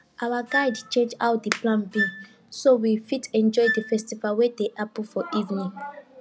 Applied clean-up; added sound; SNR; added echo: none; Wind instrument, woodwind instrument; 8 dB; none.